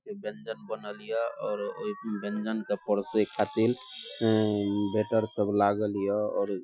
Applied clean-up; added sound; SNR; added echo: classical method Wiener filter.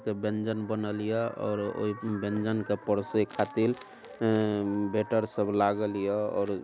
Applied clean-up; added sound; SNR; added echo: none; none; none; none.